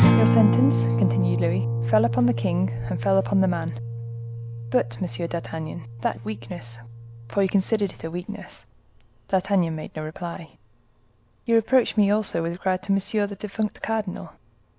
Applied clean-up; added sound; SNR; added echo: none; Acoustic guitar; 2 dB; none.